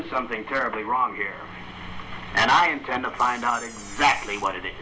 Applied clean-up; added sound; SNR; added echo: none; Door; 19 dB; reverberation time 0.8 s.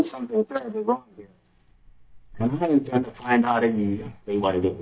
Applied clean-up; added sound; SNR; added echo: neural mask model DeepFilterNet 3.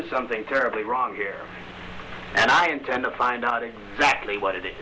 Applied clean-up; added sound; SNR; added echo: none; none; none; none.